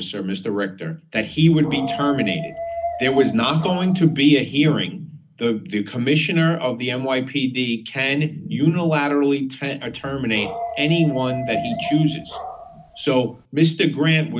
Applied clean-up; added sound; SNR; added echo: none; Dog; 10 dB; reverberation time 0.4 s.